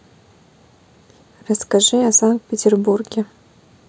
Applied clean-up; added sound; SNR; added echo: none; none; none; none.